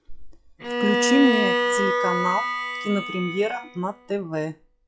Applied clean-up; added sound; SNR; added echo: classical method log-MMSE.